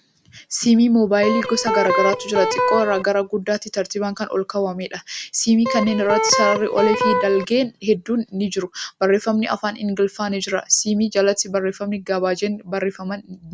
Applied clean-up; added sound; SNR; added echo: none; Electric guitar; 1 dB; none.